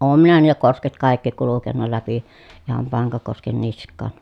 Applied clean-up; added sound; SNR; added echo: none; none; none; none.